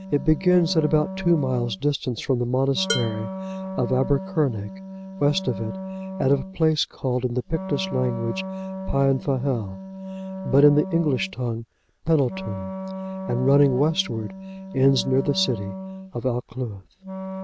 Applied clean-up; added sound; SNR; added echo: none; Wind instrument, woodwind instrument + Dishes, pots, and pans; 9 dB; none.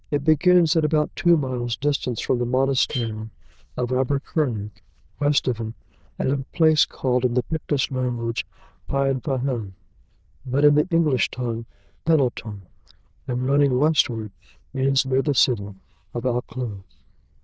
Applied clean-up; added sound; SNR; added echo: neural diffusion model UNIVERSE++.